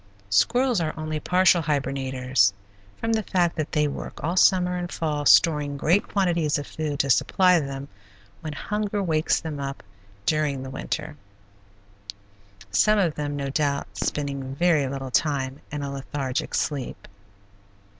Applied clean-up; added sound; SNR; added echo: none; Fireworks; 16 dB; none.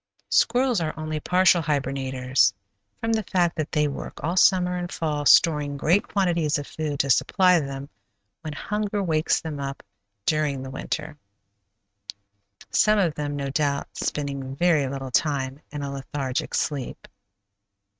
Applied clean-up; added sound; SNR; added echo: neural mask model RNNoise.